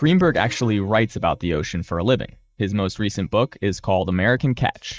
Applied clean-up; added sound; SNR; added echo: neural mask model DeepFilterNet 3.